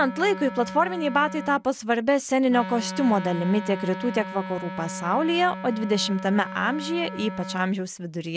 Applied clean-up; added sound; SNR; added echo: none; Wind instrument, woodwind instrument; 11 dB; none.